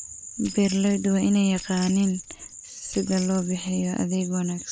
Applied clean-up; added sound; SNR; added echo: none; Keys jangling; 1 dB; none.